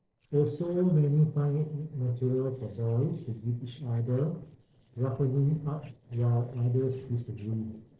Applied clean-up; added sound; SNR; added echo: neural separator model SepFormer DNS4.